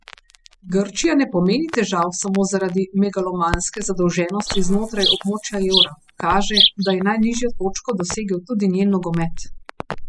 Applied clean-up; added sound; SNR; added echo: classical method spectral subtraction.